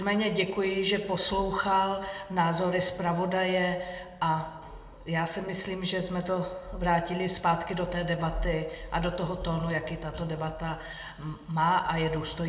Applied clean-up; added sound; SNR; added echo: none; none; none; reverberation time 0.7 s.